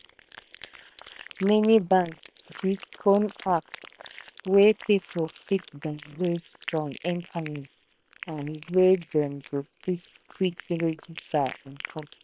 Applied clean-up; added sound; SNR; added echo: neural separator model SepFormer WHAM!.